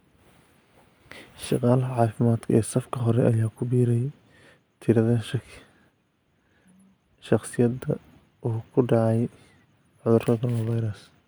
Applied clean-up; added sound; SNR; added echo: none; none; none; none.